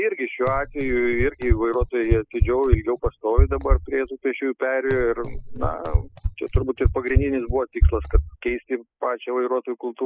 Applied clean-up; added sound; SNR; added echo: classical method spectral subtraction.